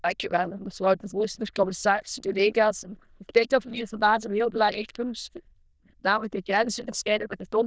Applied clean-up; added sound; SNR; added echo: neural diffusion model UNIVERSE++.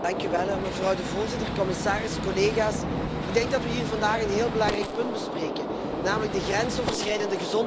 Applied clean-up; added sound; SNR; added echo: none; Gunshot, gunfire; 2 dB; none.